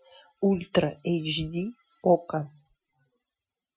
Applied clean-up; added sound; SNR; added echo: classical method Wiener filter.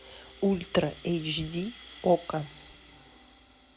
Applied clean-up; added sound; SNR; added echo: none; Rattle (instrument); 1 dB; none.